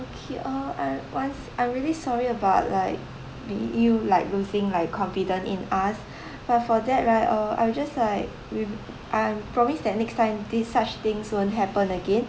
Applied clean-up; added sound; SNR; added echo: none; Engine; 20 dB; none.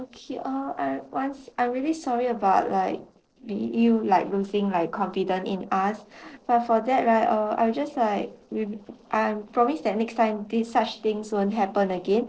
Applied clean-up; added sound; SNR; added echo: neural separator model SepFormer DNS4.